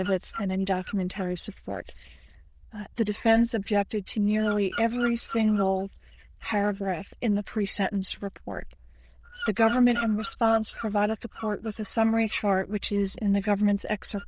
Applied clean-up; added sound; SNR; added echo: neural diffusion model UNIVERSE++.